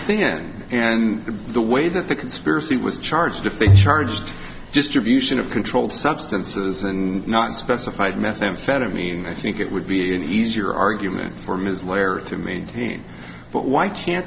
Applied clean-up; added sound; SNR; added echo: none; Bowed string instrument; -4 dB; none.